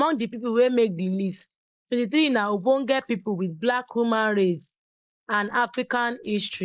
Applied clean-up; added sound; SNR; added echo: neural mask model Resemble Enhance denoiser.